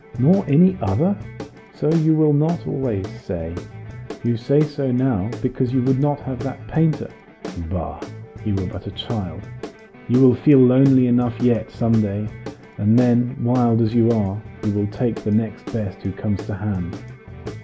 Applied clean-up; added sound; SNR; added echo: none; Guitar / Drum; 14 dB; none.